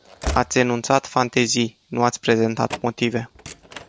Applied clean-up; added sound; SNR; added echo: none; Slam / Train; 13 dB; none.